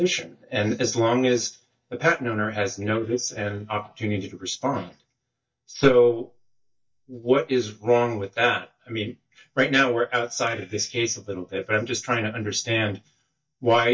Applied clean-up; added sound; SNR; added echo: neural mask model DeepFilterNet 3.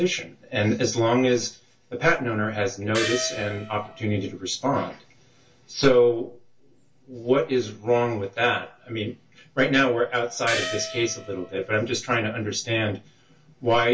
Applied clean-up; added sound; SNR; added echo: none; Gong; 8 dB; reverberation time 0.2 s.